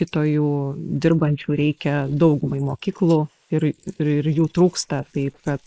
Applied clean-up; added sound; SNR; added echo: neural mask model Resemble Enhance denoiser.